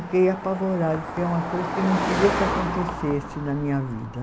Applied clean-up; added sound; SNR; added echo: none; Car passing by; 5 dB; none.